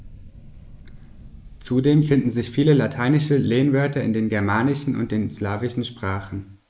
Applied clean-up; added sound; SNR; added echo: neural mask model Resemble Enhance denoiser.